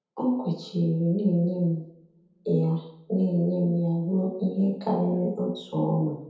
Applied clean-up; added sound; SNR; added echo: none; none; none; reverberation time 0.8 s.